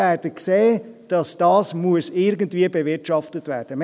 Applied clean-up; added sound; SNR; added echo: none; none; none; none.